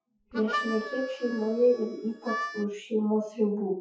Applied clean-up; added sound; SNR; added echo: classical method WPE with log-MMSE.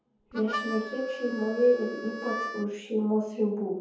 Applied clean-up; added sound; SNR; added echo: none; Harmonica; 9 dB; reverberation time 0.7 s.